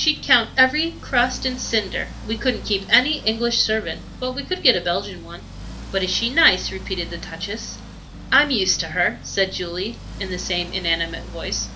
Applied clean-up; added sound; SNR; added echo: none; Accelerating, revving, vroom; 12 dB; reverberation time 0.3 s.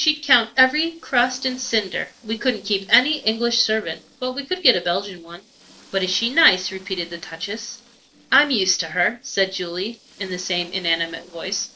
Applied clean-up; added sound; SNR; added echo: neural separator model SepFormer DNS4.